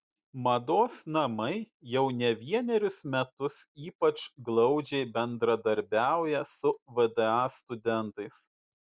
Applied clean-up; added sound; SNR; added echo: none; none; none; none.